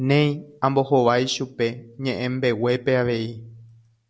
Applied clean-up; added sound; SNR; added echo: none; none; none; none.